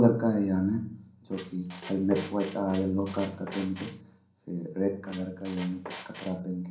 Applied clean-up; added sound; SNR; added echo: none; Squeak; 14 dB; reverberation time 0.6 s.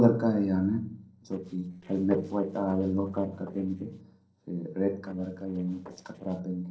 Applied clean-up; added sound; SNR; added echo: neural separator model SepFormer DNS4.